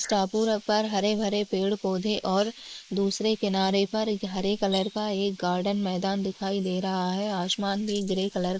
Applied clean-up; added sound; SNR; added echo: neural mask model Resemble Enhance denoiser.